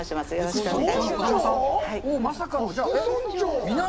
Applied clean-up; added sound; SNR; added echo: none; Wind; 18 dB; none.